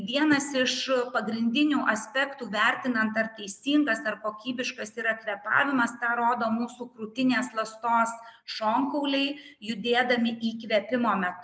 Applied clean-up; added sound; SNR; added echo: none; none; none; none.